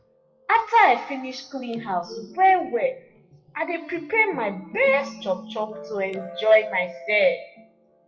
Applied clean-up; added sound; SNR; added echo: classical method WPE with log-MMSE.